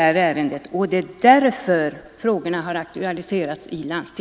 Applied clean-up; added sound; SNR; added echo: none; none; none; none.